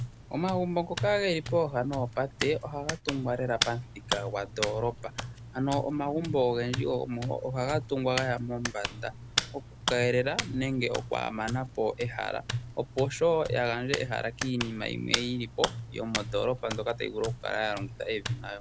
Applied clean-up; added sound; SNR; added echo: none; Hands; 6 dB; none.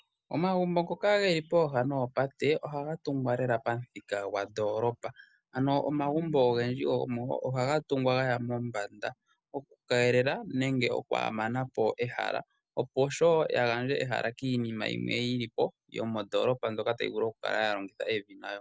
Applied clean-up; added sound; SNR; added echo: none; none; none; none.